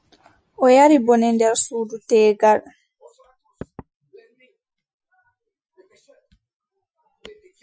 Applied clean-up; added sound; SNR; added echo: classical method Wiener filter.